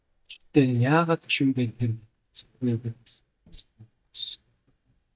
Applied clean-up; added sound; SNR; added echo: neural mask model DeepFilterNet 3.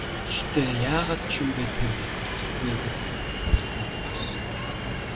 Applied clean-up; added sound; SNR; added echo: none; Subway, metro, underground; -1 dB; none.